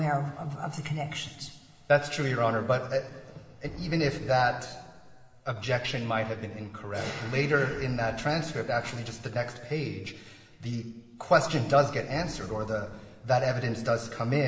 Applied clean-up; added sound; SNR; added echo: none; Boom; 18 dB; reverberation time 2.5 s.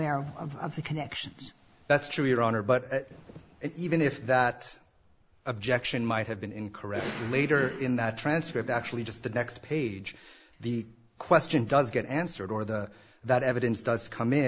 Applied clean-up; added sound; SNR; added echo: none; none; none; none.